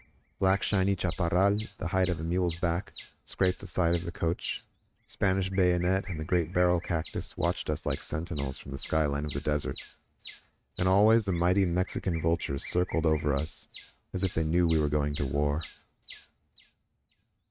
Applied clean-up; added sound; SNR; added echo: neural mask model RNNoise.